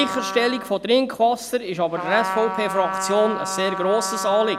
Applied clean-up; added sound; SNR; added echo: none; Trumpet; 7 dB; none.